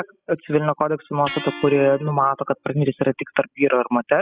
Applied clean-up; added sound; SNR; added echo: classical method spectral subtraction.